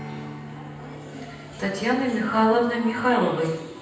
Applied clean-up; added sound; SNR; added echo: none; Strum; 17 dB; reverberation time 0.9 s.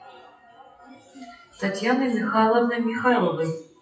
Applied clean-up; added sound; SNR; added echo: classical method WPE with log-MMSE.